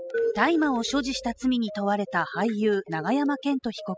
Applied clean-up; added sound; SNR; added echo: classical method spectral subtraction.